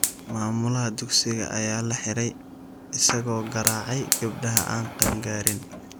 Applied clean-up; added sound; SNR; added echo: none; Fire; 4 dB; none.